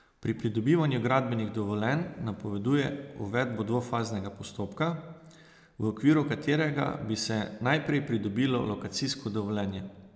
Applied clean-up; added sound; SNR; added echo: none; none; none; none.